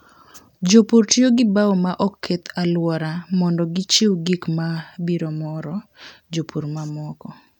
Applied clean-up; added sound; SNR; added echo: none; none; none; none.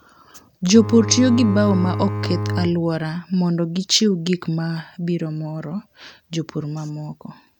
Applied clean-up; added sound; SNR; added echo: none; Bowed string instrument; 4 dB; none.